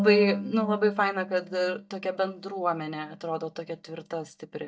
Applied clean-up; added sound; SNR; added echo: neural mask model DeepFilterNet 3.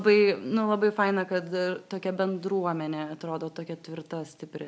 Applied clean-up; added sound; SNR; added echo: none; none; none; none.